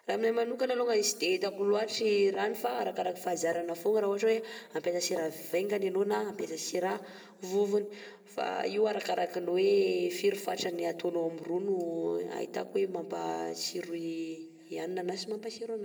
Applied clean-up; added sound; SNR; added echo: none; none; none; reverberation time 1.4 s.